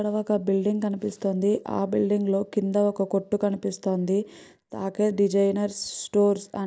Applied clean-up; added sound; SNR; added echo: neural mask model Resemble Enhance denoiser.